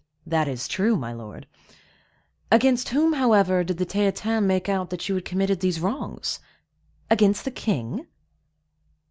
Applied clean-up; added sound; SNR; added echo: none; none; none; none.